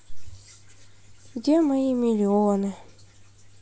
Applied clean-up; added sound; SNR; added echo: none; none; none; none.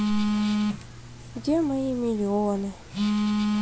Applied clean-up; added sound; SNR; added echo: none; Telephone; -1 dB; none.